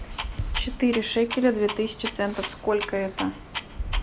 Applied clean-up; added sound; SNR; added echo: none; Clock; 11 dB; none.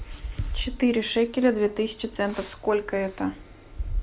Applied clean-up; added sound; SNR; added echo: none; none; none; none.